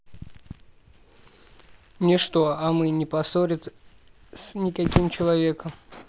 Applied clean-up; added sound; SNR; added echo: none; none; none; none.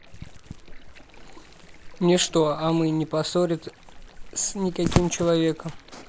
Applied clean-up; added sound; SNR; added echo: none; Stream; 17 dB; none.